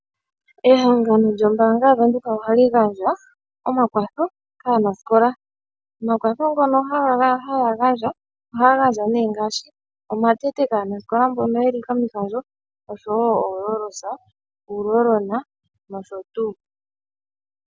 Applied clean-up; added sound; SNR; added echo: none; none; none; none.